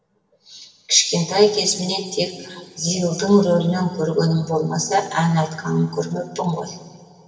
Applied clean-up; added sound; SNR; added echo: none; none; none; reverberation time 2.3 s.